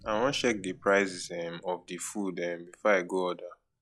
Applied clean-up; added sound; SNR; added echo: classical method log-MMSE.